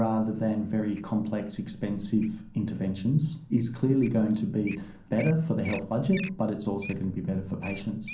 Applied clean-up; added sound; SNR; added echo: none; Wild animals; 18 dB; reverberation time 0.6 s.